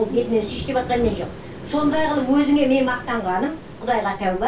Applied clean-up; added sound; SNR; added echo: none; Waves, surf; 13 dB; reverberation time 0.2 s.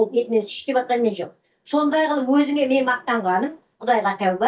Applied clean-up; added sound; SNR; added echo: neural mask model DeepFilterNet 3.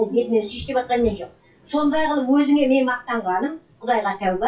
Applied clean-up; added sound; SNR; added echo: classical method WPE with log-MMSE.